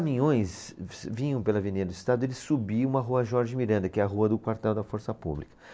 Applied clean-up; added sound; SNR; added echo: none; none; none; none.